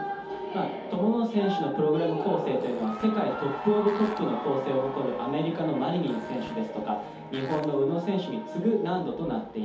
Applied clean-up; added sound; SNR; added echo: none; Fart; 19 dB; reverberation time 0.6 s.